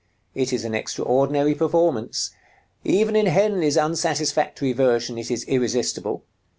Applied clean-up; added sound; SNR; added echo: none; none; none; none.